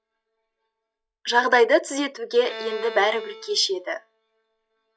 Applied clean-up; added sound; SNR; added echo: classical method log-MMSE.